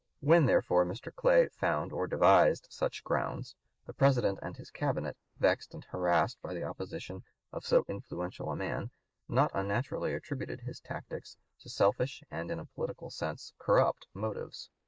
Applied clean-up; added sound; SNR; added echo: neural mask model Resemble Enhance denoiser.